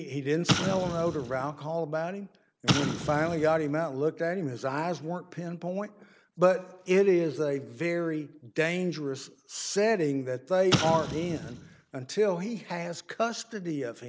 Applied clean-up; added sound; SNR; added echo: none; Explosion; 4 dB; none.